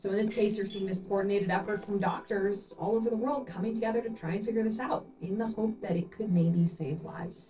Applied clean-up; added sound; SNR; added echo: neural separator model SepFormer DNS4.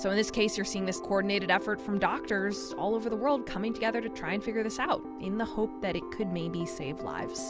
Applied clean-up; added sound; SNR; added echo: none; none; none; none.